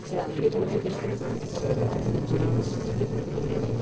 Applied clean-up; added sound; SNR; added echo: neural separator model SepFormer DNS4.